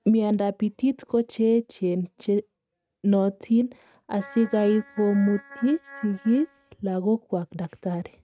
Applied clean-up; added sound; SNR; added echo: neural mask model RNNoise.